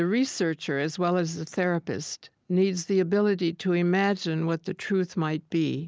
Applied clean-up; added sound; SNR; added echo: none; none; none; none.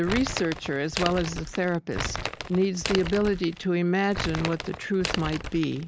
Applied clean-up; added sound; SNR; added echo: none; Crumpling, crinkling; 7 dB; none.